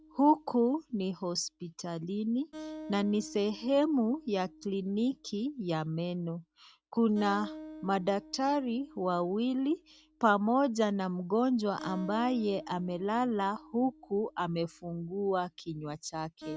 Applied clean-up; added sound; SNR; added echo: none; Acoustic guitar; 19 dB; none.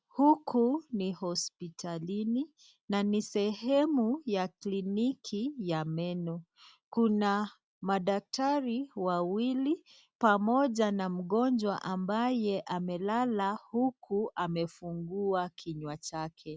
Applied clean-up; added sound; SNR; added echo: none; none; none; none.